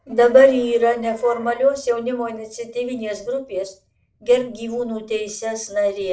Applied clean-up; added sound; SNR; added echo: neural separator model SepFormer DNS4.